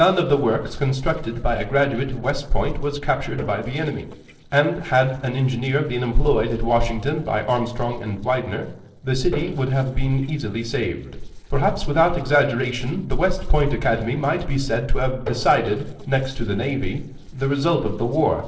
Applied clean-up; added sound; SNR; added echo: neural separator model SepFormer DNS4.